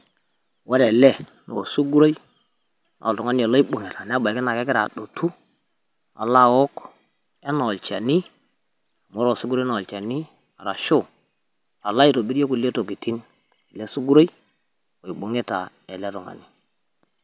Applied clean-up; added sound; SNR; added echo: none; none; none; none.